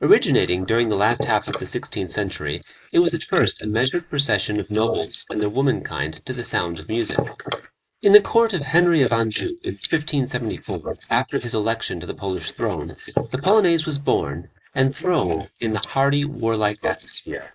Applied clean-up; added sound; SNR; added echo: neural mask model Resemble Enhance denoiser.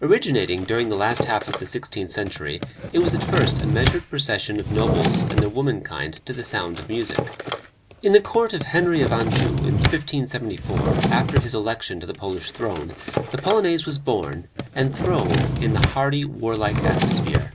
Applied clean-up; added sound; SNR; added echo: none; Drawer open or close; 1 dB; none.